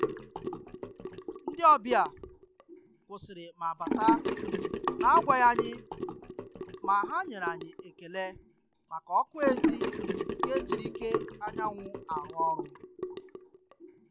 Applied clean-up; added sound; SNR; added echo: none; Sink (filling or washing) / Gurgling; 4 dB; none.